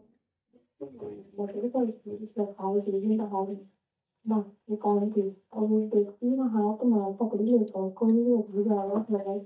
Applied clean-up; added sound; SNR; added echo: neural mask model DeepFilterNet 3.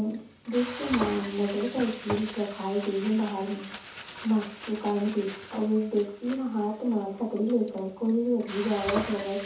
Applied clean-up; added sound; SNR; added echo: none; Frying (food); 12 dB; reverberation time 0.5 s.